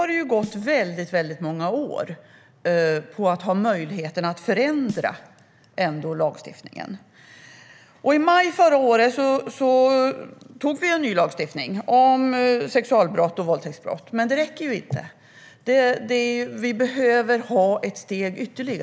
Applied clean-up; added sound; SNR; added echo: none; Snare drum; 19 dB; none.